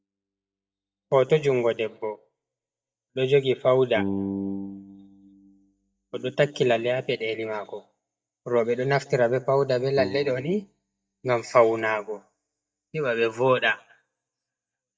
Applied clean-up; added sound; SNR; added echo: neural mask model DeepFilterNet 3.